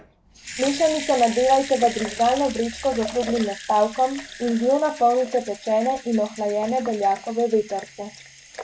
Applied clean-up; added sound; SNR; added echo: none; Sink (filling or washing) / Water tap, faucet / Liquid; 14 dB; none.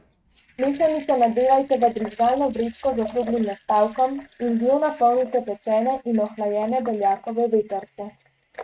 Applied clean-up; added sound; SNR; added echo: neural mask model RNNoise.